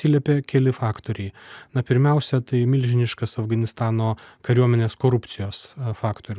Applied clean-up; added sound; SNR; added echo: none; none; none; none.